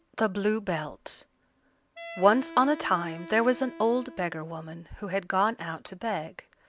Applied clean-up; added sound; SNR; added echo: none; Wind instrument, woodwind instrument; 18 dB; none.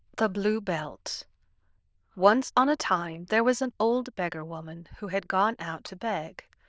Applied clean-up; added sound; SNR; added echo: neural diffusion model UNIVERSE++.